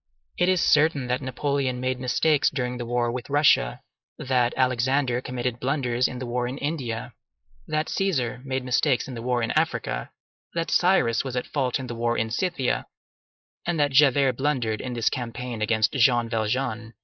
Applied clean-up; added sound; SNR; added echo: neural mask model Resemble Enhance denoiser.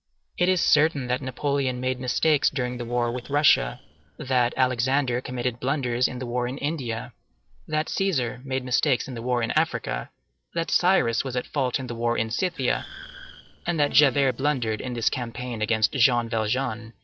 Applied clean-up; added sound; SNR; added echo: neural separator model SepFormer DNS4.